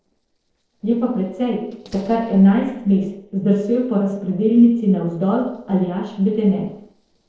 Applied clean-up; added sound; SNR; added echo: neural separator model SepFormer DNS4.